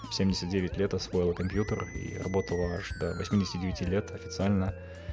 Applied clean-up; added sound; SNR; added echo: none; Musical instrument; 16 dB; none.